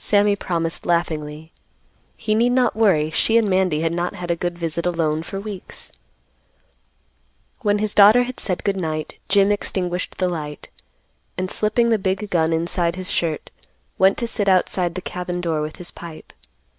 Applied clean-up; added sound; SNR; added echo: none; none; none; none.